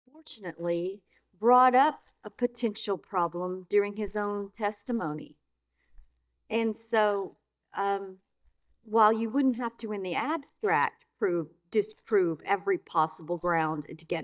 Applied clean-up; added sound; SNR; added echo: neural mask model DeepFilterNet 3.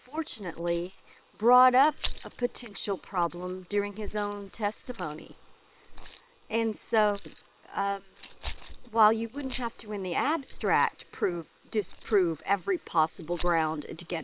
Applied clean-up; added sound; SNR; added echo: neural separator model SepFormer WHAM!.